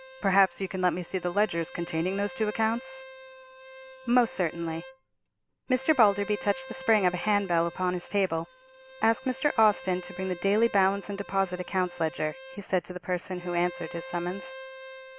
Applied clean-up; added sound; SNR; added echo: none; Bowed string instrument; 16 dB; none.